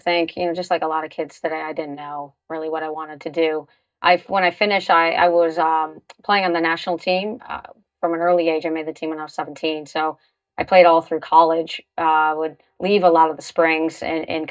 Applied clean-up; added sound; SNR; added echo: neural mask model DeepFilterNet 3.